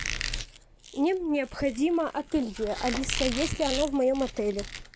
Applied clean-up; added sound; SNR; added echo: none; Squeak; 8 dB; none.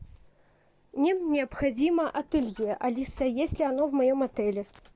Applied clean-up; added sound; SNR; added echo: none; none; none; none.